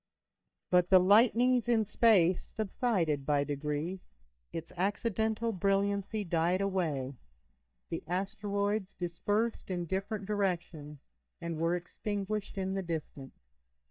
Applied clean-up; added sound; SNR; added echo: neural mask model DeepFilterNet 3.